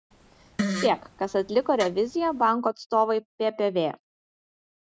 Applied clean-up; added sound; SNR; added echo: none; Fart; 8 dB; none.